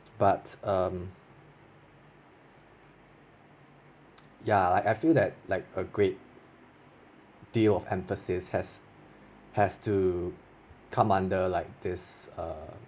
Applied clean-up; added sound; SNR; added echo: none; none; none; none.